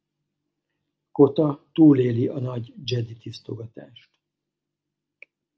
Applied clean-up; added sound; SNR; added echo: none; none; none; none.